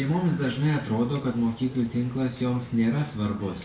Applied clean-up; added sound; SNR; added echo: none; Wind / Boat, Water vehicle; 19 dB; reverberation time 0.2 s.